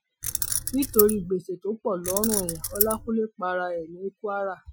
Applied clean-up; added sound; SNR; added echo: classical method Wiener filter.